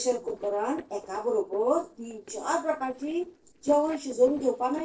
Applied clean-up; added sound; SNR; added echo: neural separator model SepFormer DNS4.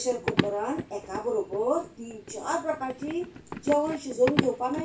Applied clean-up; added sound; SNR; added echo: none; Run; 6 dB; reverberation time 0.2 s.